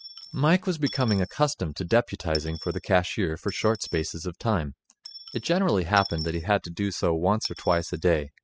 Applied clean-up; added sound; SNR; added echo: classical method spectral subtraction.